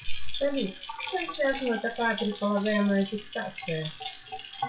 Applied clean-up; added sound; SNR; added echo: classical method WPE with log-MMSE.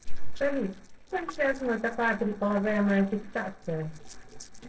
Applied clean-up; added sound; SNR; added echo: neural separator model SepFormer DNS4.